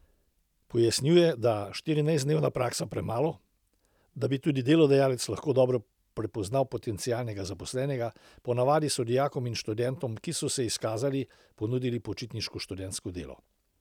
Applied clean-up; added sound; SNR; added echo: none; none; none; none.